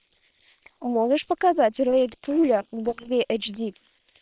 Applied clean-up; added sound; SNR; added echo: neural separator model SepFormer WHAM!.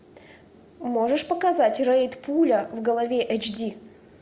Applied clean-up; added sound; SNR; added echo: none; none; none; none.